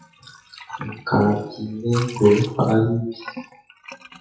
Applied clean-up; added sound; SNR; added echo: classical method WPE with log-MMSE.